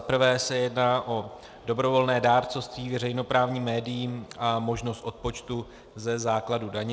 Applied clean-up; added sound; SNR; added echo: none; none; none; none.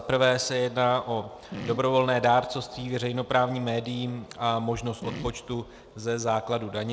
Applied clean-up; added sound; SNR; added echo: none; Fart; 16 dB; none.